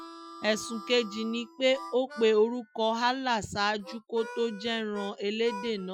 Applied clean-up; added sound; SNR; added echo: classical method Wiener filter.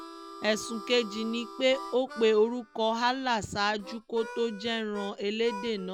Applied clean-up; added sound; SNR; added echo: none; Harmonica; 15 dB; none.